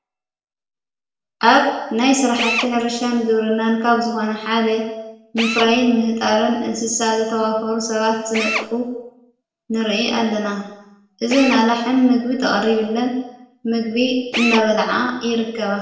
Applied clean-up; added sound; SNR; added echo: none; Drill; 12 dB; reverberation time 0.9 s.